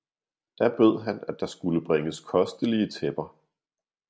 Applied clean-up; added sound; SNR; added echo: none; none; none; none.